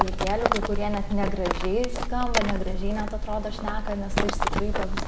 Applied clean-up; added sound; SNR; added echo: none; Livestock, farm animals, working animals; -3 dB; none.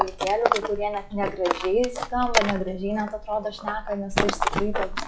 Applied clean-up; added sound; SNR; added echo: classical method log-MMSE.